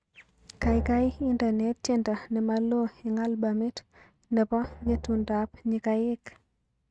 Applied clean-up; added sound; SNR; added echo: neural mask model RNNoise.